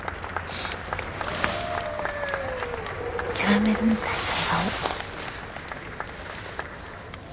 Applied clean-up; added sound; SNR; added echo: none; Applause / Crowd / Cheering; 3 dB; none.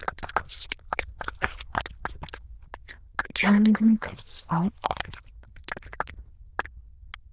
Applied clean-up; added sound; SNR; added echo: neural diffusion model UNIVERSE++.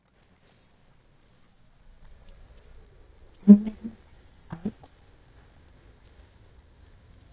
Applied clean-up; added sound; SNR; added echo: neural mask model DeepFilterNet 3.